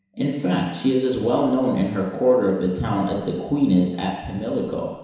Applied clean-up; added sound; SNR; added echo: none; none; none; reverberation time 1.0 s.